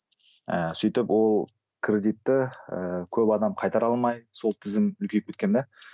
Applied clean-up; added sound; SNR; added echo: none; none; none; none.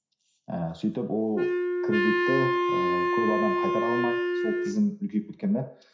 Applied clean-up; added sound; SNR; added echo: none; Wind instrument, woodwind instrument; -4 dB; reverberation time 0.5 s.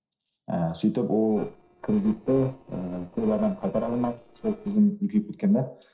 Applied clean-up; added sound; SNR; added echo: neural separator model SepFormer DNS4.